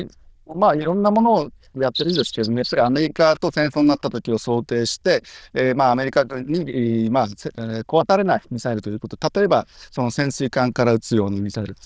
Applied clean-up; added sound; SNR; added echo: neural diffusion model UNIVERSE++.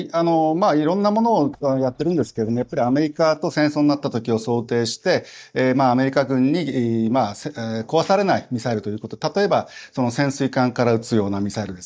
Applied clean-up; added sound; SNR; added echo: neural mask model DeepFilterNet 3.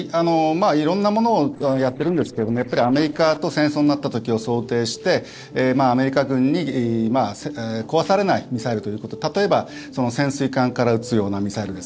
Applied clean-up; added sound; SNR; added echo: neural separator model SepFormer DNS4.